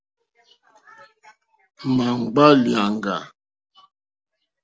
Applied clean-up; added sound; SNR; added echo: none; none; none; none.